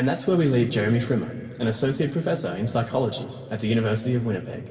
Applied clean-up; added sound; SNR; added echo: none; none; none; reverberation time 2.2 s.